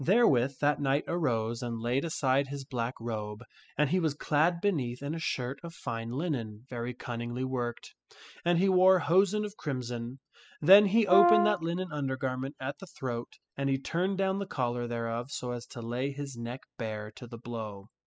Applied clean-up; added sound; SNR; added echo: classical method spectral subtraction.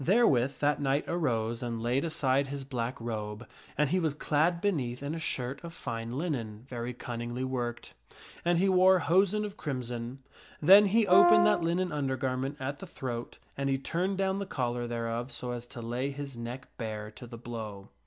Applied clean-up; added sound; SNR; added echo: none; Brass instrument; -2 dB; none.